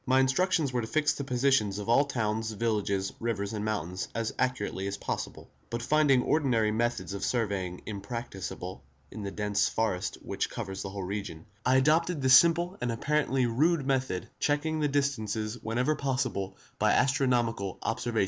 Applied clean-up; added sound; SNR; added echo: none; none; none; none.